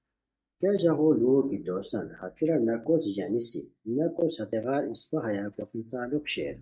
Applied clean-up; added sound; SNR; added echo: neural mask model DeepFilterNet 3.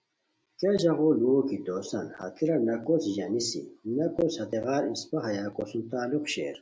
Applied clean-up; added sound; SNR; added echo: none; none; none; none.